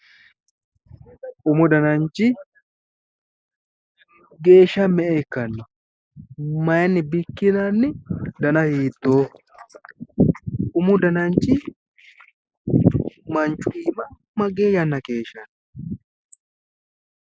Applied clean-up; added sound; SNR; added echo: neural mask model Resemble Enhance denoiser.